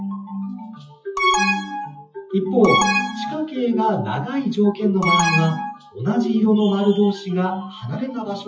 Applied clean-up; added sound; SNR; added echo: classical method WPE with log-MMSE.